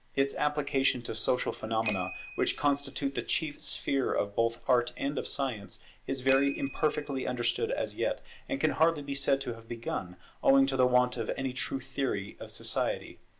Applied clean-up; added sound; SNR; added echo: none; Bicycle bell; 11 dB; none.